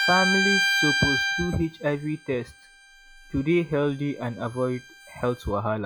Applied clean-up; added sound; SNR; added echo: classical method log-MMSE.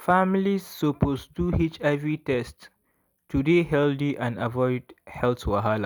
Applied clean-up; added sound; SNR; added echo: none; none; none; none.